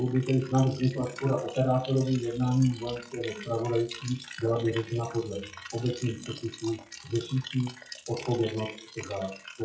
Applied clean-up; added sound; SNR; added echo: classical method WPE with log-MMSE.